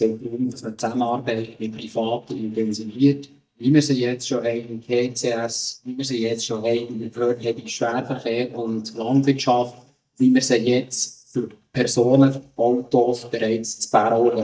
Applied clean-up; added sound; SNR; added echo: neural mask model DeepFilterNet 3.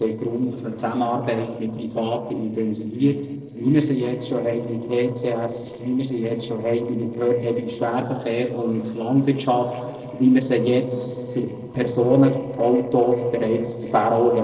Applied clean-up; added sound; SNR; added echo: neural separator model SepFormer DNS4.